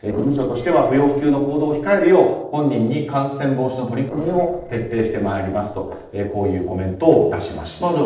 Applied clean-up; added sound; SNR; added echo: neural separator model SepFormer DNS4.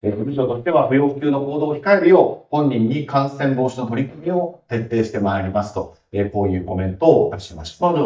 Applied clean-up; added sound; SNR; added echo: neural mask model DeepFilterNet 3.